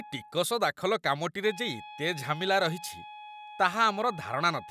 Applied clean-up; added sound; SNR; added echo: none; Wind instrument, woodwind instrument; 17 dB; none.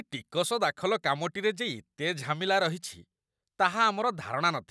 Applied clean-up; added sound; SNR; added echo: none; none; none; none.